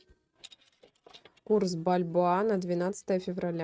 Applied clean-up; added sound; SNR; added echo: neural mask model RNNoise.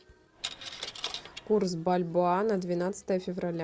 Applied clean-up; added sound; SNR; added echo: none; Coin (dropping); 10 dB; none.